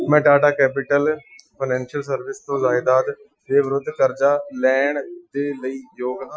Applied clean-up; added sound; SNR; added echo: classical method Wiener filter.